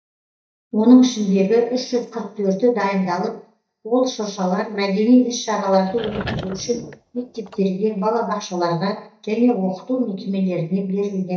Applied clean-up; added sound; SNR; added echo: neural mask model DeepFilterNet 3.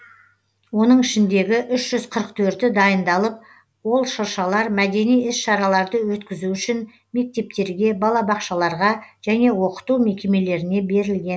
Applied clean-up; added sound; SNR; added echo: none; none; none; none.